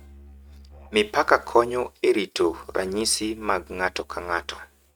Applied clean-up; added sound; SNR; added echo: neural mask model RNNoise.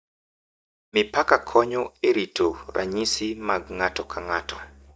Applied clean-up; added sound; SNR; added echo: neural mask model DeepFilterNet 3.